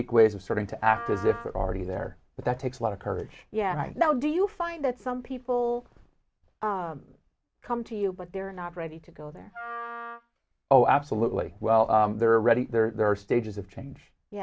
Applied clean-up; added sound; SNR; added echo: none; Wind instrument, woodwind instrument; 14 dB; none.